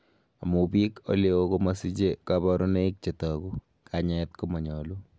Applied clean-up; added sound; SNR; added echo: none; none; none; none.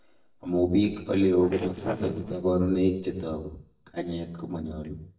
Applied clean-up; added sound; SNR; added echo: neural mask model DeepFilterNet 3.